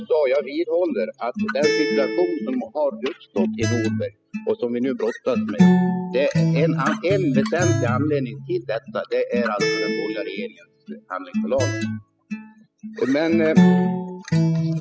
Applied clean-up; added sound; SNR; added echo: classical method spectral subtraction.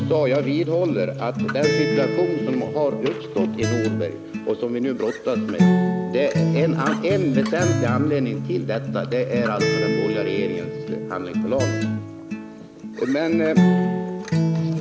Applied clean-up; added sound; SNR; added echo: none; Acoustic guitar; -1 dB; none.